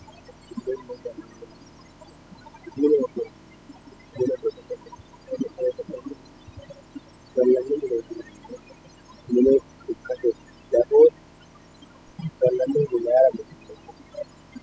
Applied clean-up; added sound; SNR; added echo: classical method spectral subtraction.